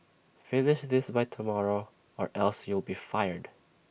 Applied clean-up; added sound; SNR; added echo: none; none; none; none.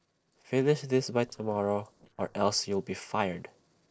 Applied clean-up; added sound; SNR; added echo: neural separator model SepFormer DNS4.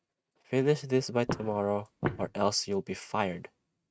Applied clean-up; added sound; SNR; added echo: neural mask model RNNoise.